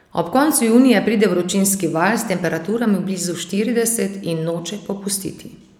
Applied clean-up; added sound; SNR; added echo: none; none; none; none.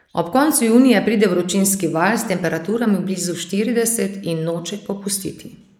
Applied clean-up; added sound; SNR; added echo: neural mask model Resemble Enhance denoiser.